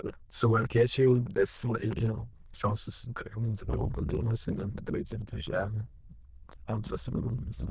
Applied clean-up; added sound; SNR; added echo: neural diffusion model UNIVERSE++.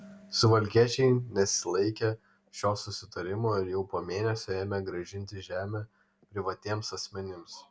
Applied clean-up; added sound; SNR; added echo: none; none; none; none.